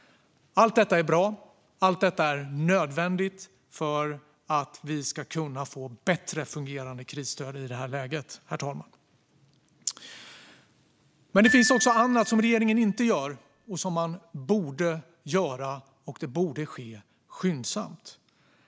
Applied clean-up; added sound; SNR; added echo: none; Glockenspiel; 6 dB; none.